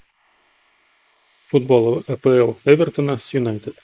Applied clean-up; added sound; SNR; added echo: neural mask model Resemble Enhance denoiser.